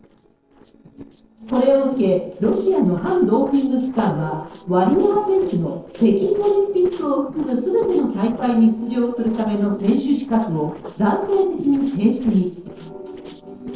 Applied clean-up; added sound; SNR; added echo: neural separator model SepFormer DNS4.